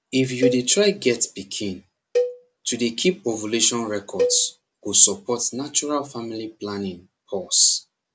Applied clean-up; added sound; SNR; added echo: none; Cowbell; 6 dB; none.